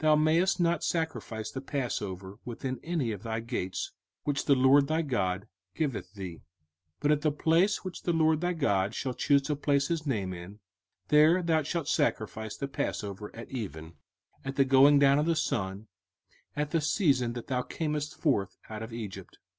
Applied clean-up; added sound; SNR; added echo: none; none; none; none.